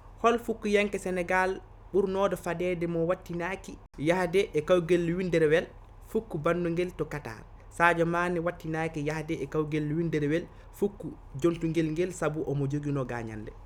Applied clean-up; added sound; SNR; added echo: none; none; none; none.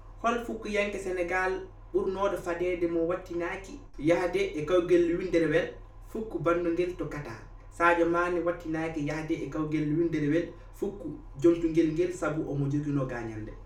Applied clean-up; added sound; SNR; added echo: none; none; none; reverberation time 0.3 s.